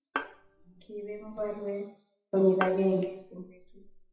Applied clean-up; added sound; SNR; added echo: classical method WPE with log-MMSE.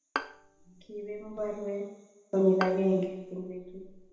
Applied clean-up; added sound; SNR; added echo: none; Bowed string instrument; 11 dB; reverberation time 0.8 s.